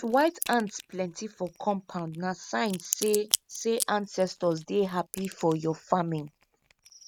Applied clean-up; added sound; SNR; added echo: neural mask model RNNoise.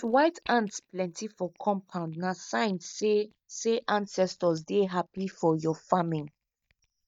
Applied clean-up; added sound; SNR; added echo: neural mask model DeepFilterNet 3.